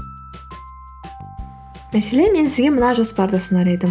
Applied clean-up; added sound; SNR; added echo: none; none; none; none.